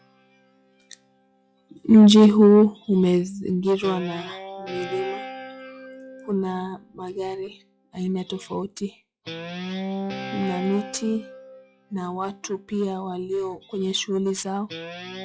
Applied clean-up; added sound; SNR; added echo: classical method log-MMSE.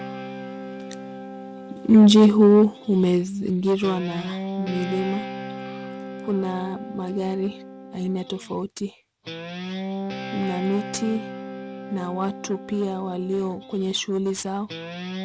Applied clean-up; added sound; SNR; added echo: none; Guitar; 12 dB; none.